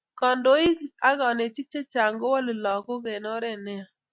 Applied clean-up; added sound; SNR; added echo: none; none; none; none.